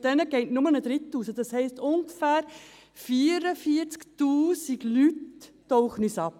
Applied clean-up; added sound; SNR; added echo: none; none; none; none.